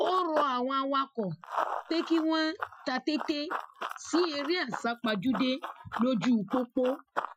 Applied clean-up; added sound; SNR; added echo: classical method Wiener filter.